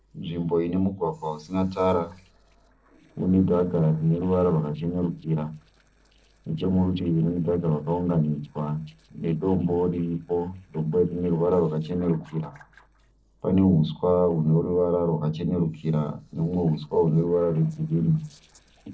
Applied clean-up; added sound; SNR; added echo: neural separator model SepFormer DNS4.